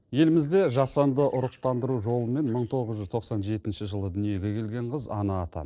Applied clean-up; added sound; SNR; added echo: neural separator model SepFormer DNS4.